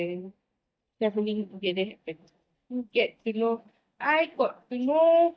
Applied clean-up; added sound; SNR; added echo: neural mask model DeepFilterNet 3.